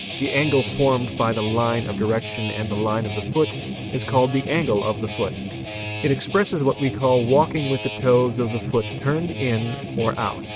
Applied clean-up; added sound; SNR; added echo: neural mask model RNNoise.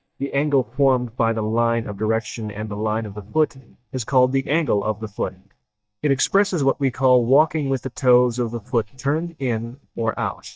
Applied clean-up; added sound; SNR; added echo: neural mask model DeepFilterNet 3.